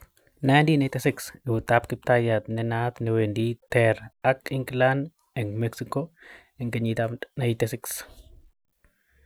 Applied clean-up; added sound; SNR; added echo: none; none; none; none.